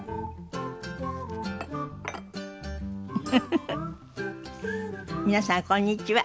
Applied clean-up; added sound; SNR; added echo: none; none; none; none.